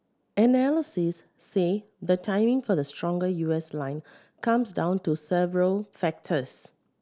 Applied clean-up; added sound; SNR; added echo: none; none; none; none.